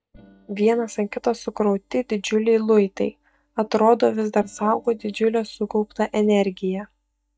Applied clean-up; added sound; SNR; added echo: neural mask model DeepFilterNet 3.